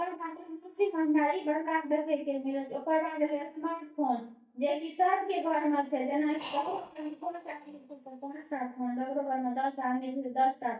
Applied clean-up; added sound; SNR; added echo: neural mask model DeepFilterNet 3.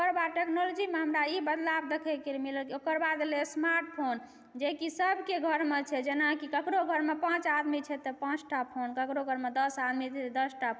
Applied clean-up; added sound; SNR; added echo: none; none; none; none.